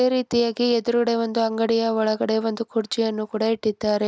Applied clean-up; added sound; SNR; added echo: none; none; none; none.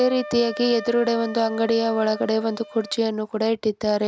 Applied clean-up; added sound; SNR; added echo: none; Wind instrument, woodwind instrument; 15 dB; none.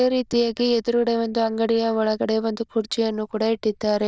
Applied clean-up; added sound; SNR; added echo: neural diffusion model UNIVERSE++.